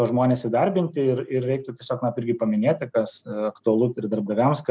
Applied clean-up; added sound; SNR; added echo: none; none; none; none.